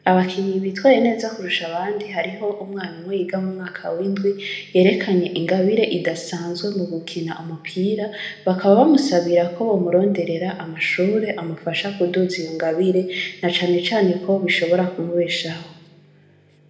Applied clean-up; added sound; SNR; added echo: none; none; none; reverberation time 0.9 s.